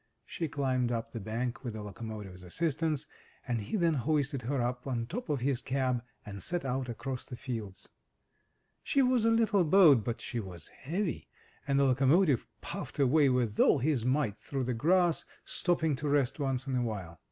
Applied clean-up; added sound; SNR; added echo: none; none; none; none.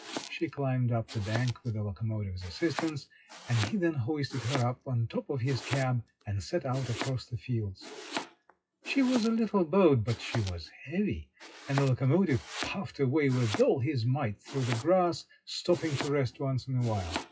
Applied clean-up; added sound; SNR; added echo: classical method WPE with log-MMSE.